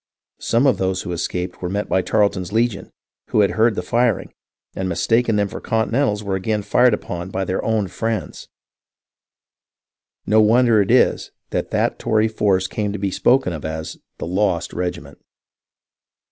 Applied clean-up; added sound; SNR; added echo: none; none; none; none.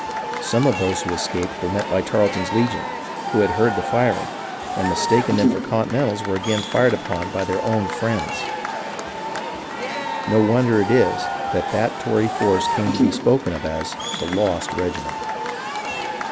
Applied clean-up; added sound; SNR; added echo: none; Crowd / Cheering; 4 dB; none.